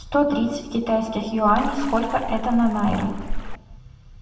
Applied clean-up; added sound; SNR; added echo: none; Splash, splatter; 5 dB; reverberation time 1.1 s.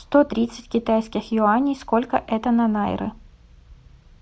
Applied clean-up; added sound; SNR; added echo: none; none; none; none.